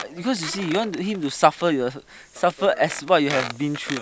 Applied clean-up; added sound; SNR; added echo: none; Squeak; 13 dB; none.